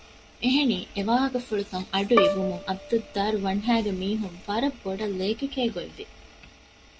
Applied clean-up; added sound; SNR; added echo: none; Bowed string instrument; 5 dB; none.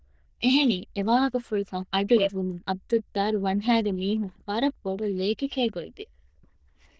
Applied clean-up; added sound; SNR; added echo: neural diffusion model UNIVERSE++.